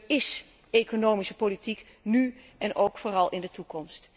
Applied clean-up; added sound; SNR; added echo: none; none; none; none.